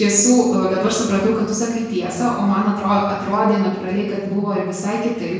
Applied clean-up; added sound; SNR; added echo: none; none; none; reverberation time 1.0 s.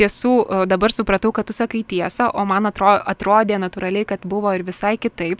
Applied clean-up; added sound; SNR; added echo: none; none; none; none.